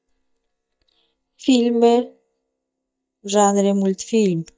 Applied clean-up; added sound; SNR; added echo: neural mask model DeepFilterNet 3.